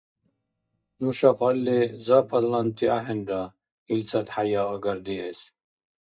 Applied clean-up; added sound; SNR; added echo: neural mask model DeepFilterNet 3.